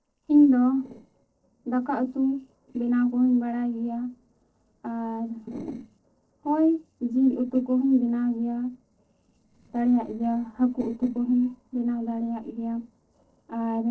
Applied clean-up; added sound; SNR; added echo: neural separator model SepFormer DNS4.